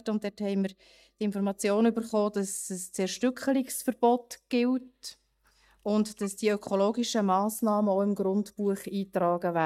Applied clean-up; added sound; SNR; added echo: neural mask model DeepFilterNet 3.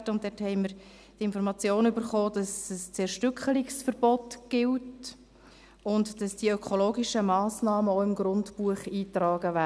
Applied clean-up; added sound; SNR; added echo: none; none; none; none.